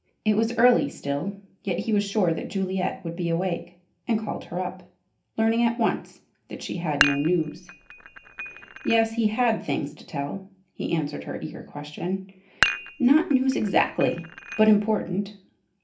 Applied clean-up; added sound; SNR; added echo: none; Dishes, pots, and pans; 6 dB; reverberation time 0.3 s.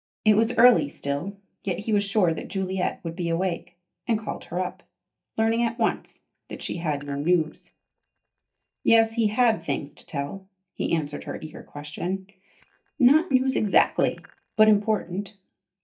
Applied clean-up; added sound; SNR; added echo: neural mask model DeepFilterNet 3.